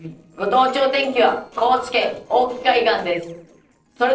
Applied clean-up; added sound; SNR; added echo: neural separator model SepFormer DNS4.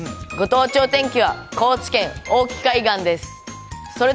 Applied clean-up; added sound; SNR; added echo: none; none; none; none.